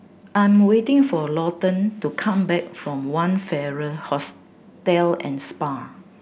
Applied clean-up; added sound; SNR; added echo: none; none; none; none.